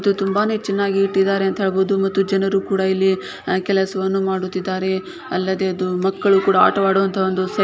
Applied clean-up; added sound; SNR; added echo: none; none; none; none.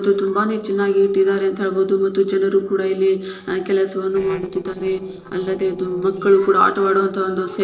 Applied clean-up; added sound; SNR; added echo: neural separator model SepFormer DNS4.